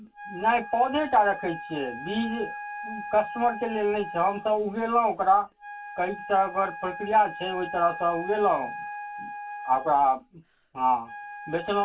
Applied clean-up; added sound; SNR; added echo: none; Wind instrument, woodwind instrument; 12 dB; reverberation time 0.1 s.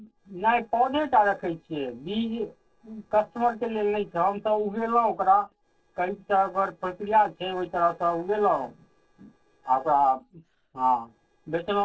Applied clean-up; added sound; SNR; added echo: neural separator model SepFormer DNS4.